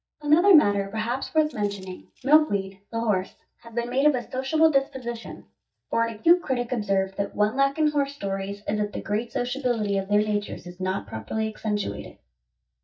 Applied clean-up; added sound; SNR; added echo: neural mask model DeepFilterNet 3.